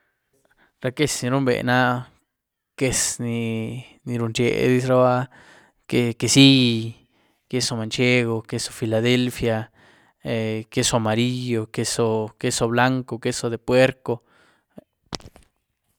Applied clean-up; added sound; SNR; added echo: none; none; none; none.